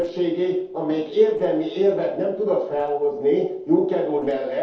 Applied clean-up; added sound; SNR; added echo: neural separator model SepFormer DNS4.